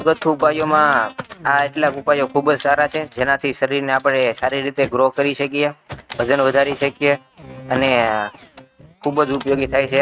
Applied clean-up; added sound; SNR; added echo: neural mask model RNNoise.